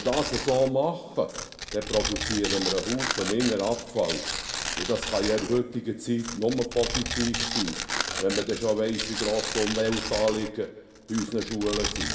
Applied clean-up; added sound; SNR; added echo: none; Tearing; 5 dB; reverberation time 1.6 s.